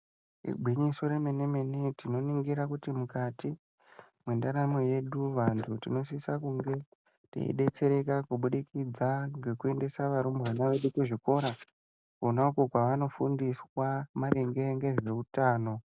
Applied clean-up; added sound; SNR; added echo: none; none; none; none.